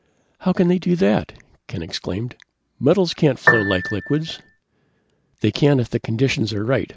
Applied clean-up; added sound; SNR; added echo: none; Piano; 1 dB; none.